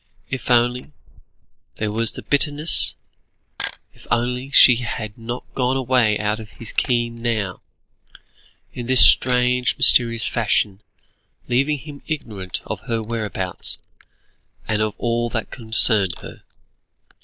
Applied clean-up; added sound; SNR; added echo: neural mask model Resemble Enhance denoiser.